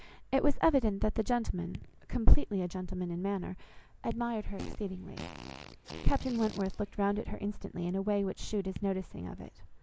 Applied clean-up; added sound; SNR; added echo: none; Fart + Raindrop / Drip; 18 dB; none.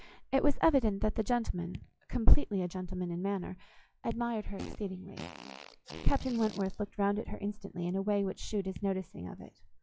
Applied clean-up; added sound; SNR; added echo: classical method log-MMSE.